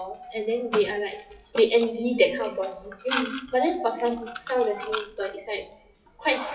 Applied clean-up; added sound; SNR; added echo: classical method WPE with log-MMSE.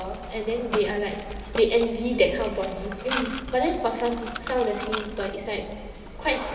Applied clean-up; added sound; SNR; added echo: none; Mechanisms; 11 dB; reverberation time 2.5 s.